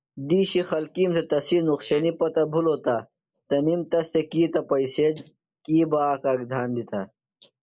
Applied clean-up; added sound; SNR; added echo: neural mask model Resemble Enhance denoiser.